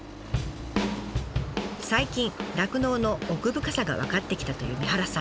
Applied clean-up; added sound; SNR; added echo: none; Accelerating, revving, vroom; 14 dB; none.